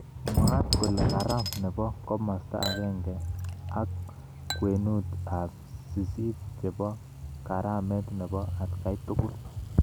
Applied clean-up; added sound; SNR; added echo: none; Chink, clink / Liquid; 13 dB; none.